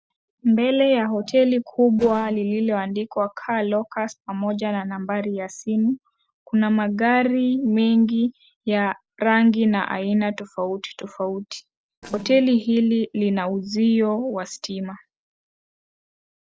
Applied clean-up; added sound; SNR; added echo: neural separator model SepFormer DNS4.